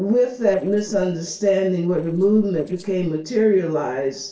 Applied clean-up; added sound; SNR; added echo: neural separator model SepFormer DNS4.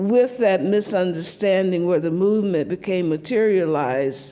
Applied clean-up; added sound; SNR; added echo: none; none; none; none.